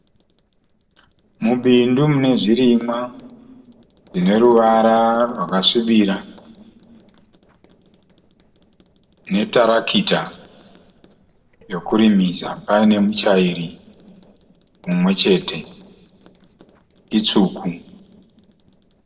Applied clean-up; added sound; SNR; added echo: neural separator model SepFormer DNS4.